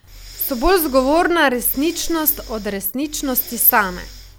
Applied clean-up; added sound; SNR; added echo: none; Breathing; 18 dB; none.